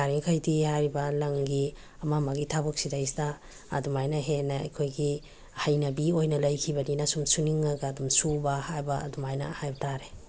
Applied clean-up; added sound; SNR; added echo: none; none; none; none.